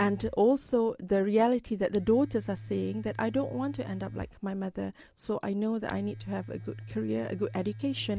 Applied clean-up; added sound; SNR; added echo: none; Domestic sounds, home sounds; 15 dB; none.